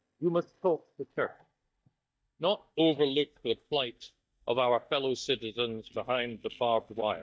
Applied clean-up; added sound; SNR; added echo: neural mask model DeepFilterNet 3.